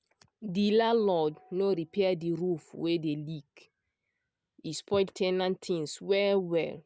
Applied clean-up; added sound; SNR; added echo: none; none; none; none.